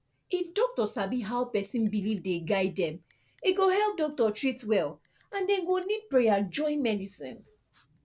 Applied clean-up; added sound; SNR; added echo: none; Bell; 15 dB; none.